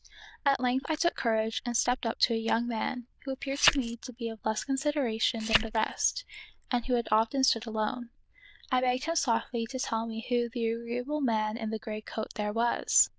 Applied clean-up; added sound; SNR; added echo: neural diffusion model UNIVERSE++.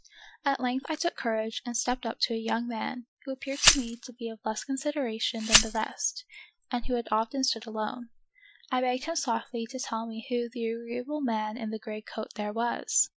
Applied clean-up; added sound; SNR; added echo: classical method Wiener filter.